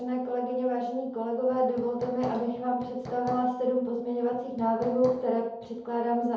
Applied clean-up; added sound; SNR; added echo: none; Hammer; 15 dB; reverberation time 0.8 s.